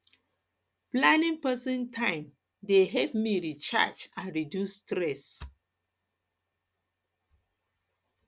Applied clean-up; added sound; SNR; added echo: none; none; none; none.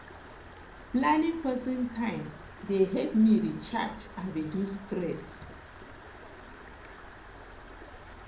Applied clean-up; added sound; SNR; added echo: none; Stream; 16 dB; reverberation time 0.5 s.